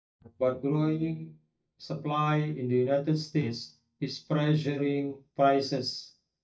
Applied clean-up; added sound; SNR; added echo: neural mask model DeepFilterNet 3.